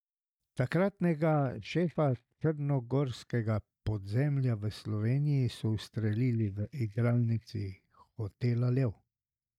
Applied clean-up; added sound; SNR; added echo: neural mask model DeepFilterNet 3.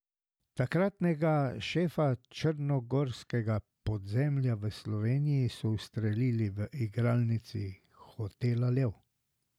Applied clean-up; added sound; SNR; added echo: none; none; none; none.